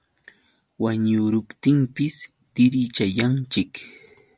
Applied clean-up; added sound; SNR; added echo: none; none; none; none.